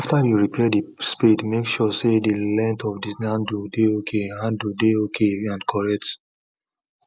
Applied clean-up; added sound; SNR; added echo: none; none; none; none.